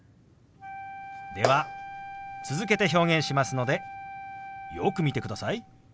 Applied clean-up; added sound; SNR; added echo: none; Wind instrument, woodwind instrument; 12 dB; none.